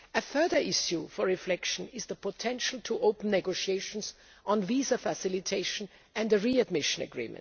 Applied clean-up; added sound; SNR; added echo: none; none; none; none.